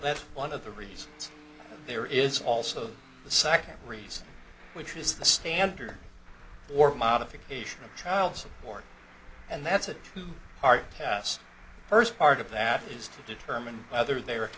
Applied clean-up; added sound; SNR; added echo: none; Traffic noise, roadway noise + Clapping; 19 dB; none.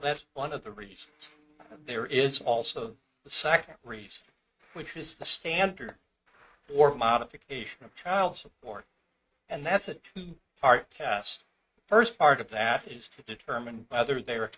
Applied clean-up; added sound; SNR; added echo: neural mask model RNNoise.